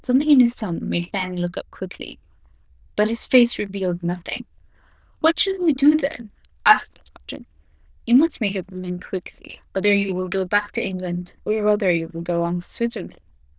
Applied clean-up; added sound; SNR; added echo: neural diffusion model UNIVERSE++.